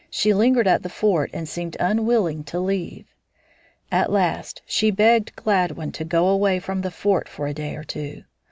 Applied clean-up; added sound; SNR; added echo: none; none; none; none.